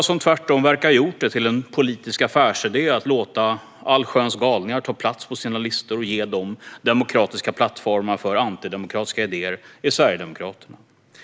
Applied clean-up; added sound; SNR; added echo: none; none; none; none.